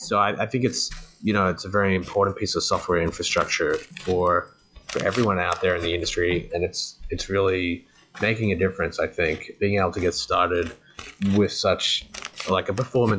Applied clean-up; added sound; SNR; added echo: classical method log-MMSE.